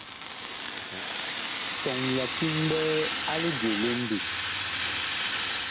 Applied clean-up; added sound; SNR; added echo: none; Fire; -1 dB; none.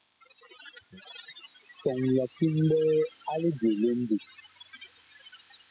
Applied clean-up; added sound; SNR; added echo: classical method spectral subtraction.